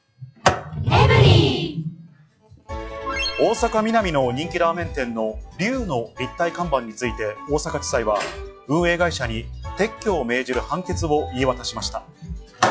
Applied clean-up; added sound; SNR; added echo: classical method log-MMSE.